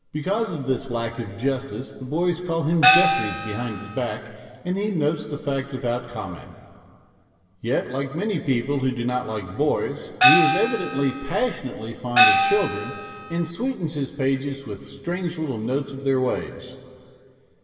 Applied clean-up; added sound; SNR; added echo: none; Gong; -5 dB; reverberation time 2.8 s.